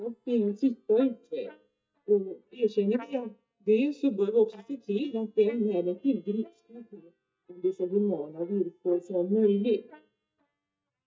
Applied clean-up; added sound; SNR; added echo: neural mask model DeepFilterNet 3.